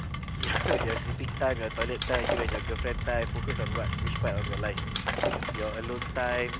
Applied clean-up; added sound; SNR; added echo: none; Rain + Shatter; -3 dB; none.